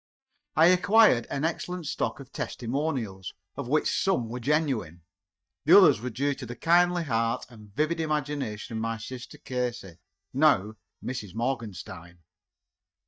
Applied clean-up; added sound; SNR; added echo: neural mask model DeepFilterNet 3.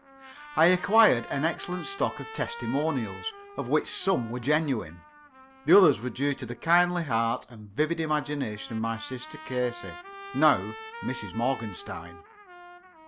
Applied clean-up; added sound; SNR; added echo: none; Trumpet; 17 dB; none.